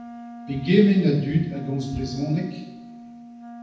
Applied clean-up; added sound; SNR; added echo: none; Wind instrument, woodwind instrument; 16 dB; reverberation time 0.8 s.